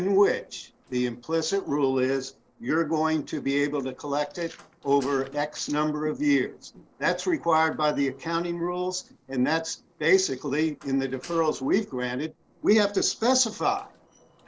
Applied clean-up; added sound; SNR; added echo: neural separator model SepFormer DNS4.